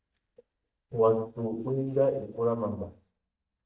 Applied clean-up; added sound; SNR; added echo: neural mask model DeepFilterNet 3.